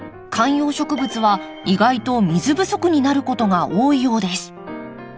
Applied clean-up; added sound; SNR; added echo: none; none; none; none.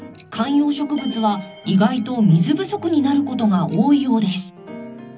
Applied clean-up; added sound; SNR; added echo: none; Bicycle bell; 18 dB; reverberation time 0.4 s.